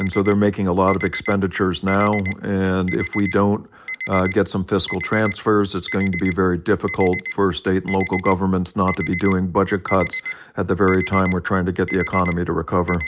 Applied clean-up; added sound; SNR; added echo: none; Alarm; 12 dB; none.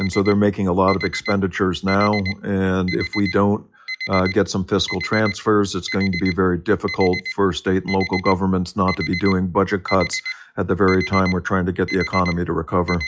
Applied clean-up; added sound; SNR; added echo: classical method log-MMSE.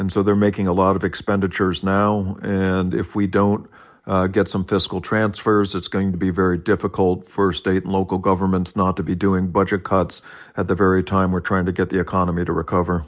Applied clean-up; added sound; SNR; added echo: none; none; none; none.